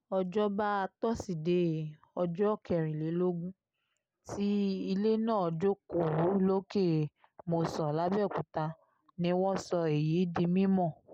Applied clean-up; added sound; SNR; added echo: none; none; none; none.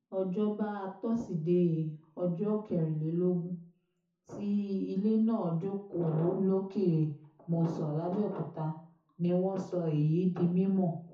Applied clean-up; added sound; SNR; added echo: none; none; none; reverberation time 0.7 s.